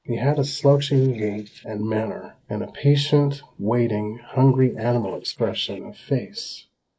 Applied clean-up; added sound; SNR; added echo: neural mask model Resemble Enhance denoiser.